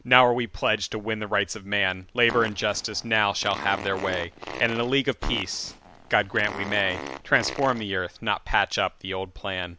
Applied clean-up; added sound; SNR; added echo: none; Fart; 12 dB; none.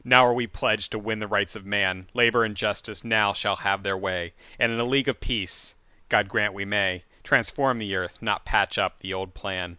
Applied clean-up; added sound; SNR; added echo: none; none; none; none.